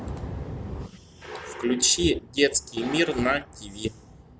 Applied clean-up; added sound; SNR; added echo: none; none; none; none.